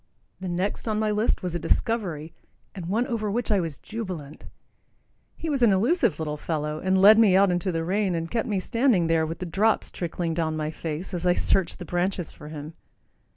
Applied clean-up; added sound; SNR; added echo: none; none; none; none.